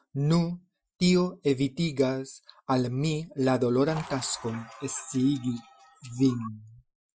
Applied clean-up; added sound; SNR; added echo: classical method Wiener filter.